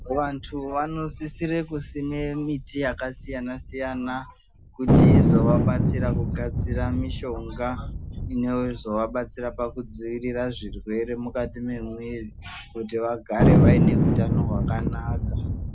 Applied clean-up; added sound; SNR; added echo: none; Thunder; -5 dB; none.